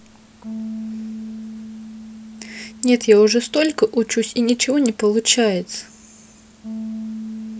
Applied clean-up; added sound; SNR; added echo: none; Bass guitar; 13 dB; none.